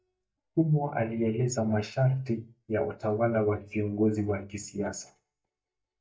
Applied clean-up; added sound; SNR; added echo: neural mask model DeepFilterNet 3.